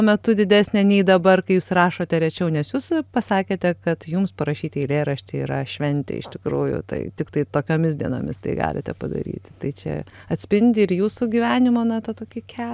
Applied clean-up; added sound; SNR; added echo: none; none; none; none.